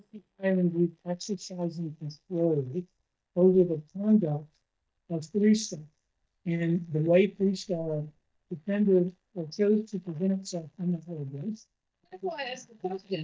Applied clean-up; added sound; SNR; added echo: neural mask model DeepFilterNet 3.